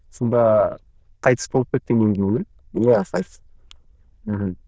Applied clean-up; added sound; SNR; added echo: neural diffusion model UNIVERSE++.